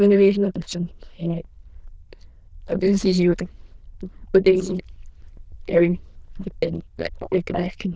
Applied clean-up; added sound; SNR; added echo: neural diffusion model UNIVERSE++.